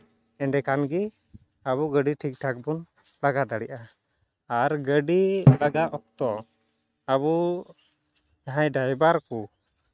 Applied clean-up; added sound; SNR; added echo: neural mask model RNNoise.